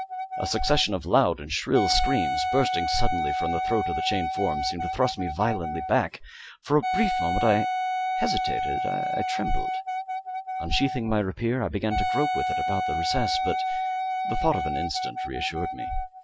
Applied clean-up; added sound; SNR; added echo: none; Wind instrument, woodwind instrument; 1 dB; none.